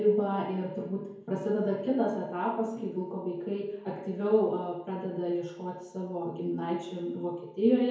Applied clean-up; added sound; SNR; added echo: none; none; none; reverberation time 0.9 s.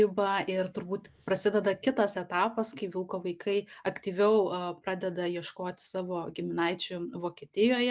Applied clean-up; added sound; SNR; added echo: none; none; none; none.